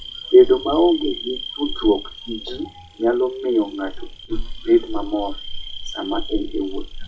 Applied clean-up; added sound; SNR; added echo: classical method WPE with log-MMSE.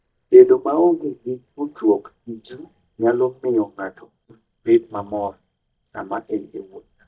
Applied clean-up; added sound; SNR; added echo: neural mask model DeepFilterNet 3.